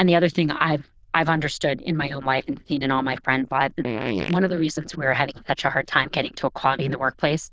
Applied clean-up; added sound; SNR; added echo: neural diffusion model UNIVERSE++.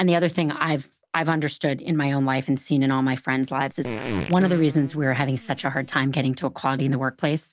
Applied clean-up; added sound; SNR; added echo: none; Fart; 10 dB; none.